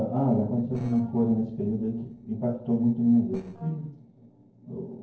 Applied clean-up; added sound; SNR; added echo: neural separator model SepFormer DNS4.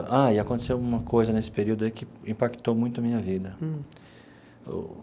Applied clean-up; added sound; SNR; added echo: none; none; none; none.